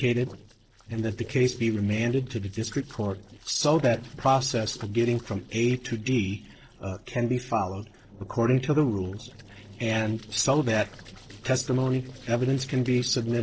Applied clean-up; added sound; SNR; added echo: neural separator model SepFormer DNS4.